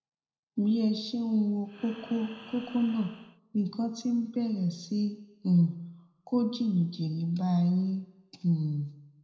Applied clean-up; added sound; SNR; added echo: none; Breathing; 19 dB; reverberation time 0.7 s.